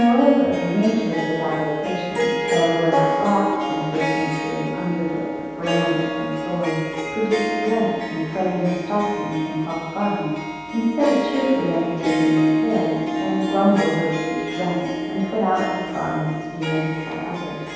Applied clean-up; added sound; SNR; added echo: none; Harp; 3 dB; reverberation time 1.2 s.